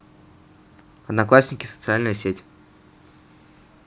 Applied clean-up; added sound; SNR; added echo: none; none; none; none.